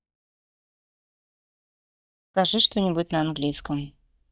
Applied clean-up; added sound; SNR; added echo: neural mask model DeepFilterNet 3.